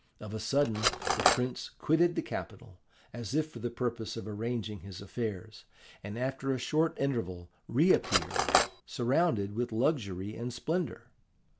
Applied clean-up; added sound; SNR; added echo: none; Cutlery, silverware; -2 dB; none.